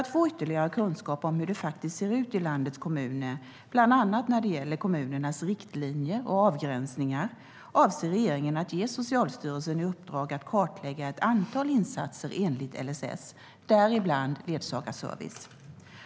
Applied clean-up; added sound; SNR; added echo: none; none; none; none.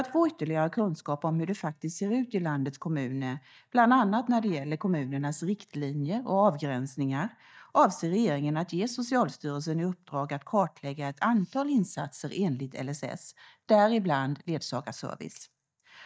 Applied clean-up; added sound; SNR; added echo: neural mask model DeepFilterNet 3.